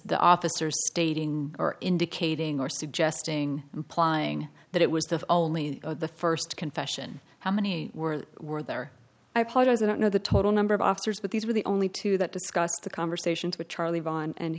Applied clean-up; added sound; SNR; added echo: none; none; none; none.